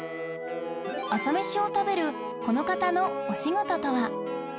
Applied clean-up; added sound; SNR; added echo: none; Wind instrument, woodwind instrument; 13 dB; none.